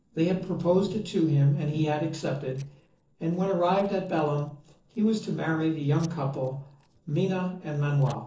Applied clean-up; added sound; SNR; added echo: neural separator model SepFormer DNS4.